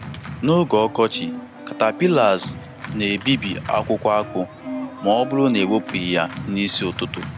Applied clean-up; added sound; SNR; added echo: none; Organ; 11 dB; none.